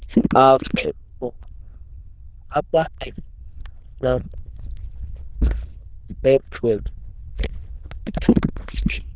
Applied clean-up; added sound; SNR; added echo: neural diffusion model UNIVERSE++.